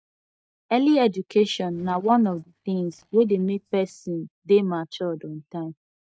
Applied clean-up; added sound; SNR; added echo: neural mask model DeepFilterNet 3.